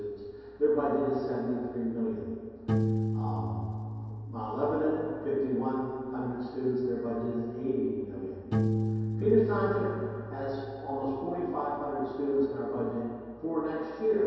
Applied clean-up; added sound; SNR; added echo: none; Piano; 5 dB; reverberation time 2.2 s.